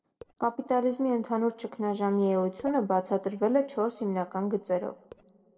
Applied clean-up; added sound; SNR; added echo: neural separator model SepFormer DNS4.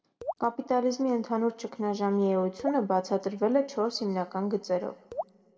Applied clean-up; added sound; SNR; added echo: none; Raindrop / Drip; 11 dB; reverberation time 1.2 s.